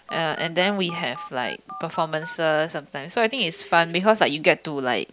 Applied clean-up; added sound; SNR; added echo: none; Telephone; 18 dB; none.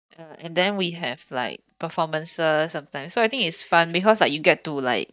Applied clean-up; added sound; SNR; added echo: neural mask model DeepFilterNet 3.